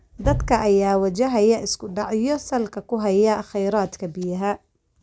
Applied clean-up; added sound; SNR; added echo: none; none; none; none.